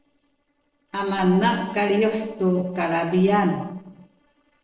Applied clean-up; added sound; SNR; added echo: neural separator model SepFormer DNS4.